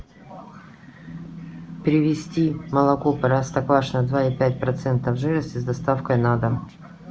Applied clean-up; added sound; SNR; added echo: none; none; none; none.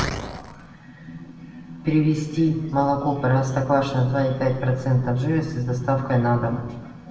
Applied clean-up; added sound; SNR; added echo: none; none; none; reverberation time 0.9 s.